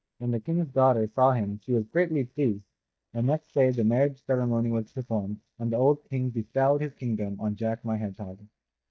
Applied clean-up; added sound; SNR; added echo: neural mask model DeepFilterNet 3.